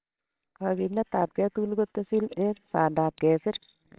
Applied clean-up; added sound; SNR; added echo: neural separator model SepFormer WHAMR!.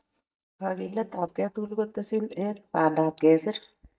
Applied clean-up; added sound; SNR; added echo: neural mask model DeepFilterNet 3.